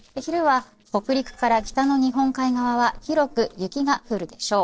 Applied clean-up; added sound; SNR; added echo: neural separator model SepFormer DNS4.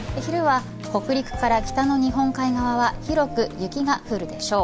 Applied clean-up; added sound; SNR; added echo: none; Slam; 16 dB; none.